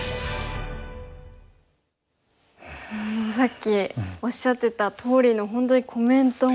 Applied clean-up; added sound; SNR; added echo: none; none; none; none.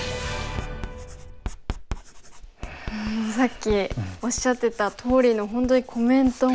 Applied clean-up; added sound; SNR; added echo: none; Writing; 12 dB; none.